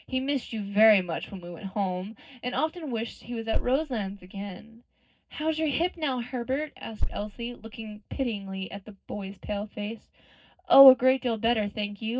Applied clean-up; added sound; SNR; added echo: neural separator model SepFormer DNS4.